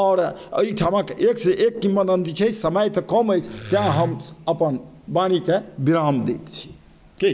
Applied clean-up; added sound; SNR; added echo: none; Wood; 10 dB; none.